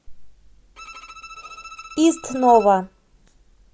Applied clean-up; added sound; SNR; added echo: none; Bowed string instrument; 19 dB; none.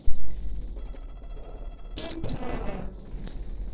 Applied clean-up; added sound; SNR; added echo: neural separator model SepFormer DNS4.